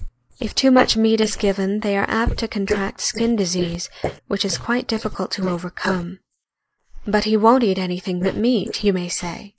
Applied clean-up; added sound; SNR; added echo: neural mask model Resemble Enhance denoiser.